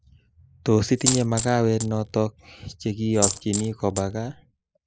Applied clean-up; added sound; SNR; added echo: neural mask model Resemble Enhance denoiser.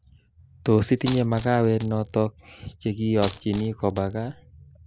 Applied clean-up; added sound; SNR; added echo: none; Coin (dropping); 4 dB; none.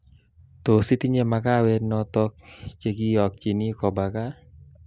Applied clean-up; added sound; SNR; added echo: none; none; none; none.